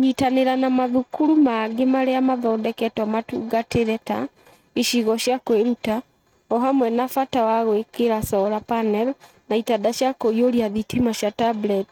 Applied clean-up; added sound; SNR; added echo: neural mask model RNNoise.